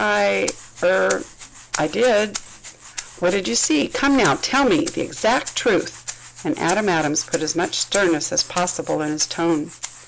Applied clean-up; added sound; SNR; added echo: none; Rattle (instrument); 14 dB; none.